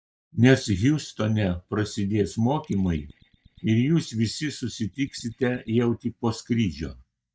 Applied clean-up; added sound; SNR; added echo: neural mask model DeepFilterNet 3.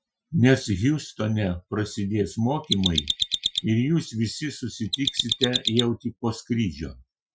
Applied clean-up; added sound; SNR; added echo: classical method Wiener filter.